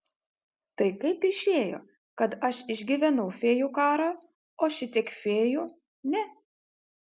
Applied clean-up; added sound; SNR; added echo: none; none; none; none.